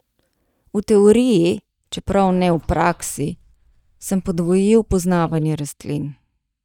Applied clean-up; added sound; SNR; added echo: neural mask model DeepFilterNet 3.